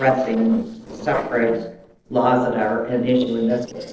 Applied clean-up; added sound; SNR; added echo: neural separator model SepFormer DNS4.